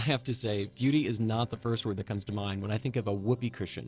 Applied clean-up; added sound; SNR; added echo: neural separator model SepFormer DNS4.